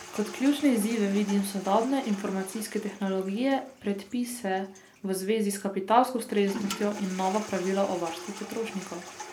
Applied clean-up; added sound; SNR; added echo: none; Toilet flush; 15 dB; none.